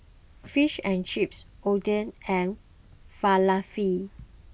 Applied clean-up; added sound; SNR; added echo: none; none; none; none.